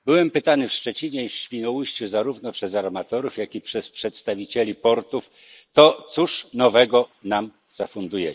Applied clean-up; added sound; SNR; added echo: neural mask model Resemble Enhance denoiser.